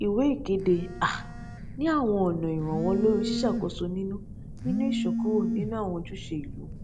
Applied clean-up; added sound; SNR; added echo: none; Telephone; 4 dB; none.